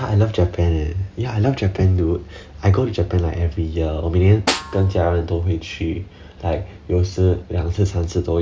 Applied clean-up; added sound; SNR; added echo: none; Snare drum; 10 dB; none.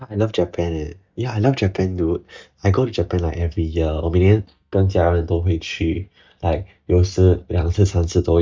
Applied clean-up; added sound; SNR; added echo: neural mask model DeepFilterNet 3.